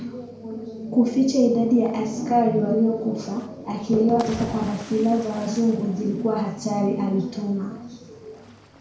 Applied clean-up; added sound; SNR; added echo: none; Cricket / Waves, surf; 20 dB; reverberation time 0.6 s.